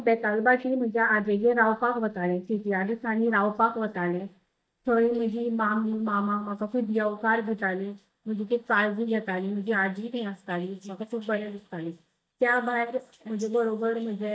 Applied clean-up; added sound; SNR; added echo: neural mask model DeepFilterNet 3.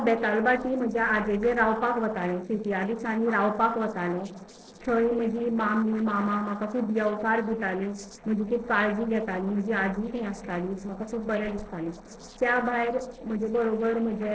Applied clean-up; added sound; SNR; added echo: neural separator model SepFormer DNS4.